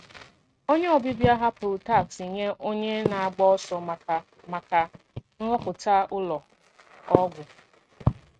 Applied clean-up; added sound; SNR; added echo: neural mask model RNNoise.